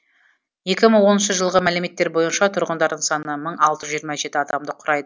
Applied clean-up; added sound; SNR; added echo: none; none; none; none.